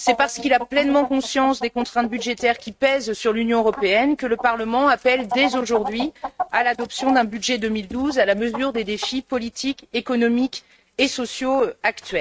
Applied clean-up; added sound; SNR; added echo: neural mask model RNNoise.